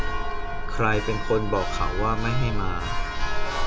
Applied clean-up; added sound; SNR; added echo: none; Church bell; -4 dB; none.